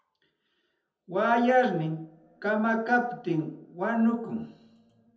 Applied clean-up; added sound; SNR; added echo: none; none; none; reverberation time 0.9 s.